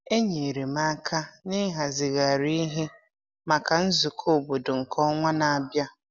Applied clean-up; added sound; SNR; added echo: none; none; none; none.